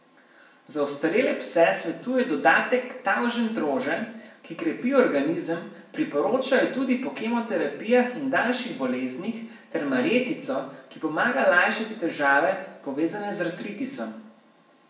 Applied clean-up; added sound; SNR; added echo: none; none; none; reverberation time 0.7 s.